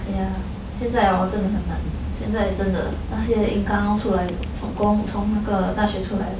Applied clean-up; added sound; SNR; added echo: none; none; none; none.